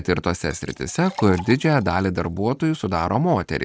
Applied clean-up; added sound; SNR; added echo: neural mask model RNNoise.